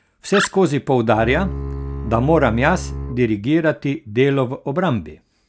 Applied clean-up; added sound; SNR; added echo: none; Bowed string instrument + Animal; 9 dB; none.